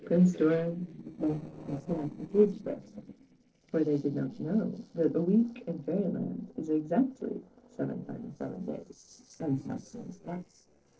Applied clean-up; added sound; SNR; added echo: neural separator model SepFormer DNS4.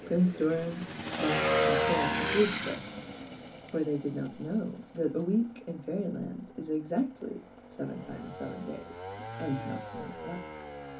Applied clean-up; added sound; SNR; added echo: none; Motorcycle / Engine; 2 dB; reverberation time 0.3 s.